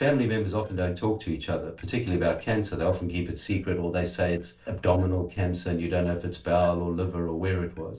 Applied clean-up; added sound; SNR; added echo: neural separator model SepFormer DNS4.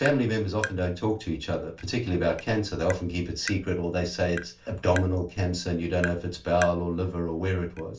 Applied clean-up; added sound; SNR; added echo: none; Tap; 14 dB; reverberation time 0.2 s.